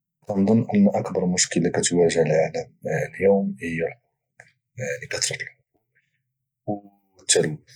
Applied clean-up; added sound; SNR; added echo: none; none; none; none.